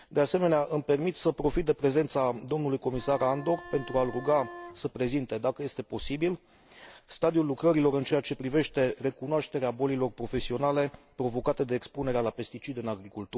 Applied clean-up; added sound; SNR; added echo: none; Bowed string instrument; 17 dB; none.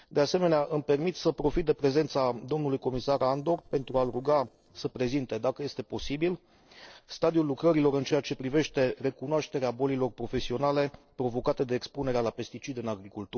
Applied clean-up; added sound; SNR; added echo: neural separator model SepFormer DNS4.